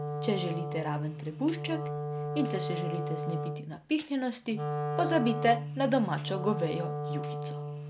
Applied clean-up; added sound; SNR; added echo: none; Wind instrument, woodwind instrument; 3 dB; none.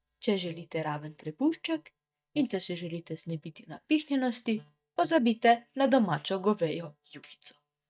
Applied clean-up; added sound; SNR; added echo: neural mask model DeepFilterNet 3.